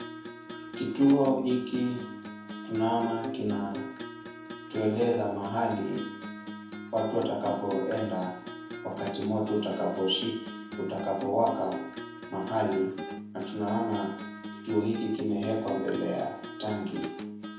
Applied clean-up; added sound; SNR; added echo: none; Acoustic guitar; 9 dB; reverberation time 0.7 s.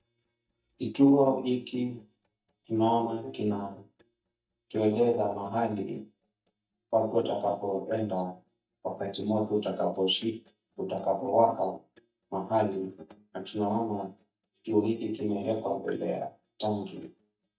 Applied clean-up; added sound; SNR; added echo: neural mask model DeepFilterNet 3.